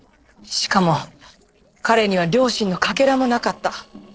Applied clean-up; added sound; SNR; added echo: neural separator model SepFormer DNS4.